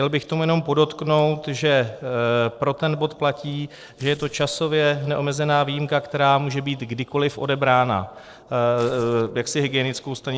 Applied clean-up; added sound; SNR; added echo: neural separator model SepFormer DNS4.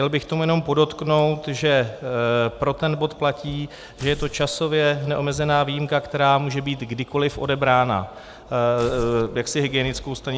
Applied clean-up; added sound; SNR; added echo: none; Tearing; 14 dB; none.